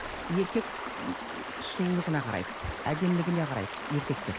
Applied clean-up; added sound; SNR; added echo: none; Stream; 6 dB; none.